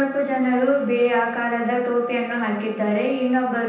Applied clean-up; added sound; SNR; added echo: none; Wind instrument, woodwind instrument; 19 dB; reverberation time 0.9 s.